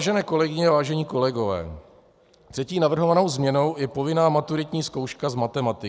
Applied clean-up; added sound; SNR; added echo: none; none; none; none.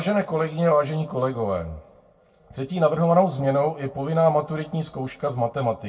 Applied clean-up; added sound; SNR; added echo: none; none; none; reverberation time 0.2 s.